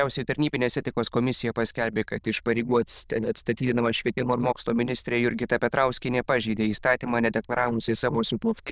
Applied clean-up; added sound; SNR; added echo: neural diffusion model UNIVERSE++.